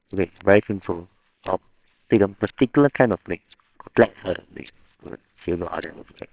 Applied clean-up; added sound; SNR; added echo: neural separator model SepFormer WHAMR!.